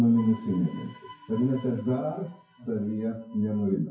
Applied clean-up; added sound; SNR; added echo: classical method WPE with log-MMSE.